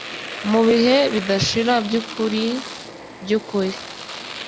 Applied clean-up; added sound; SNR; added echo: none; Domestic sounds, home sounds; 12 dB; none.